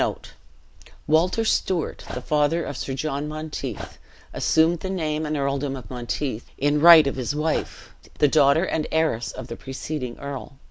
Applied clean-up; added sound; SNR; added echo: none; Dog; 16 dB; none.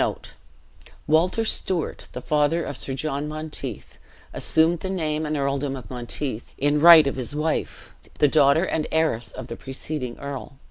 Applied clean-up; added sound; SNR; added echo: none; none; none; none.